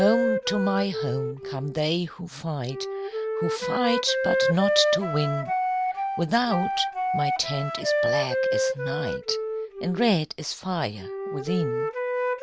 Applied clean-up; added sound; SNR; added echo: none; Wind instrument, woodwind instrument; 0 dB; none.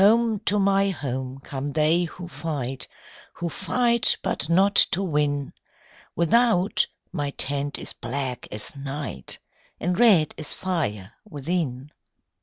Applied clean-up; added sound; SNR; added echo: none; none; none; none.